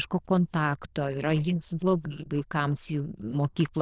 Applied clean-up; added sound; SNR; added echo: neural diffusion model UNIVERSE++.